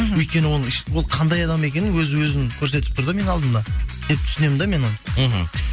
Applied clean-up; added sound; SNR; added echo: none; none; none; none.